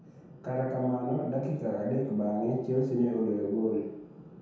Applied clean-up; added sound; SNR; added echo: none; none; none; reverberation time 0.9 s.